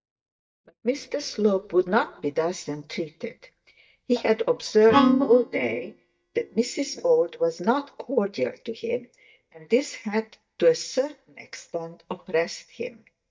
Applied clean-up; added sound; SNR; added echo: neural mask model DeepFilterNet 3.